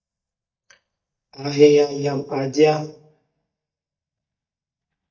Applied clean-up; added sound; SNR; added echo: neural mask model DeepFilterNet 3.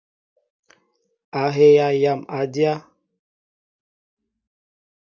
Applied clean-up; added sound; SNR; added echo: none; none; none; none.